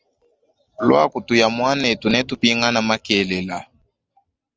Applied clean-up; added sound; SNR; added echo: none; none; none; none.